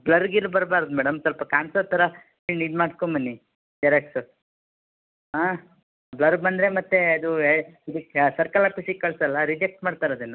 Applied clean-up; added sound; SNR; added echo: none; none; none; none.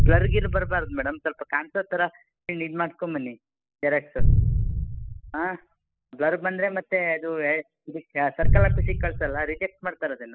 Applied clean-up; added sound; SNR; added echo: classical method spectral subtraction.